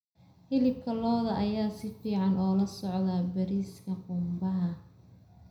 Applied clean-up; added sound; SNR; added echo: none; none; none; reverberation time 0.5 s.